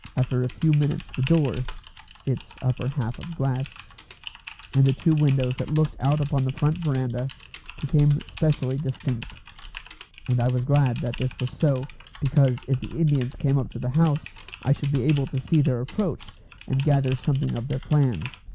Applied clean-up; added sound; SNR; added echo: none; Typing; 18 dB; none.